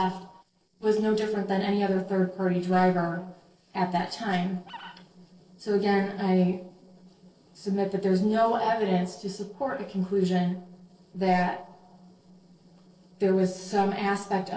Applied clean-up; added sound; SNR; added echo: neural separator model SepFormer DNS4.